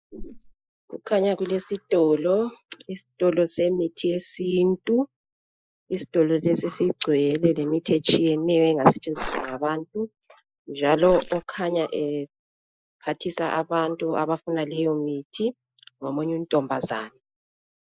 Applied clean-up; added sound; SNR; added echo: neural mask model Resemble Enhance denoiser.